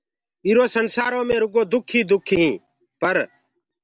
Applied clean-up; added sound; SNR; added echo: none; none; none; none.